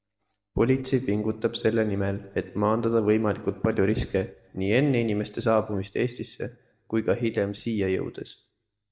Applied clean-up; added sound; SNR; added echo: neural mask model DeepFilterNet 3.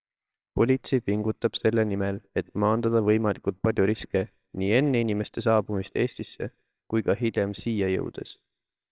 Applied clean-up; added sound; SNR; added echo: neural separator model SepFormer WHAMR!.